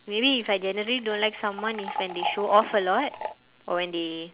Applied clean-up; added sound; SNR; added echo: none; Liquid; 10 dB; none.